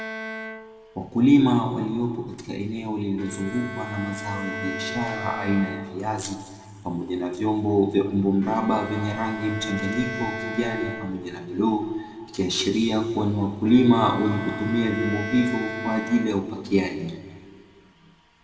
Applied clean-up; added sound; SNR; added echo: none; Bowed string instrument; 12 dB; reverberation time 1.6 s.